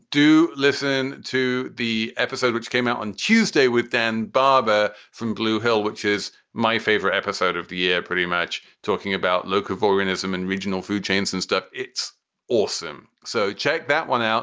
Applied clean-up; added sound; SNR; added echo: none; none; none; none.